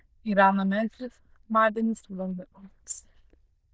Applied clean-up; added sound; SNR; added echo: neural diffusion model UNIVERSE++.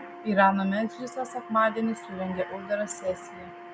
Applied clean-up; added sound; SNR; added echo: none; Brass instrument; 16 dB; none.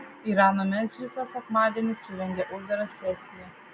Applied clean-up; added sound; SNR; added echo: none; none; none; none.